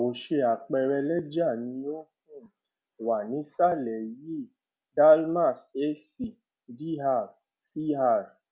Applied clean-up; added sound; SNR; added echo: none; none; none; none.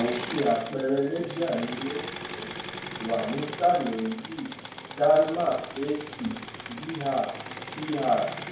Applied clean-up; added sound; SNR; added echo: none; Engine / Mechanisms; 10 dB; reverberation time 0.5 s.